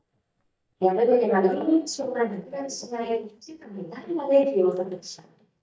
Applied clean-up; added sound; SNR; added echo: neural mask model DeepFilterNet 3.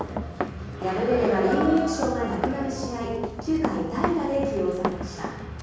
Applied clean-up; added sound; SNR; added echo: none; Run; 8 dB; reverberation time 1.3 s.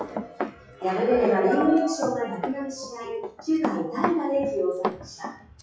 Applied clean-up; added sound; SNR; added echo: classical method WPE with log-MMSE.